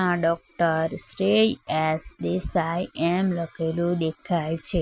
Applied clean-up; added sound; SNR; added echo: none; none; none; none.